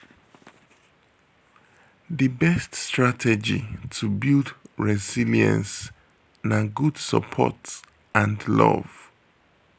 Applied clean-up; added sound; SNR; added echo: none; none; none; none.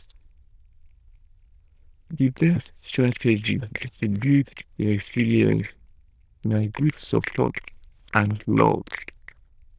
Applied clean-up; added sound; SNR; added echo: neural diffusion model UNIVERSE++.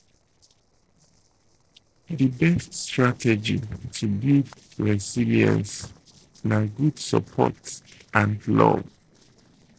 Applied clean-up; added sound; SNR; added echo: neural separator model SepFormer DNS4.